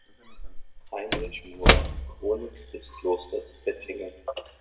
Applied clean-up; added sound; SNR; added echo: none; Slam / Wood; -5 dB; reverberation time 0.8 s.